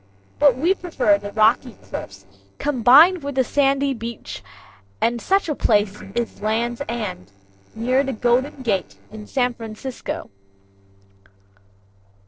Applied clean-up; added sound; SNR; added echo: neural separator model SepFormer DNS4.